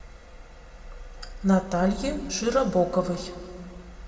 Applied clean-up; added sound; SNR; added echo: none; none; none; reverberation time 1.8 s.